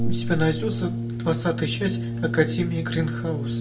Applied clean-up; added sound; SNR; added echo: none; Brass instrument; 3 dB; reverberation time 0.5 s.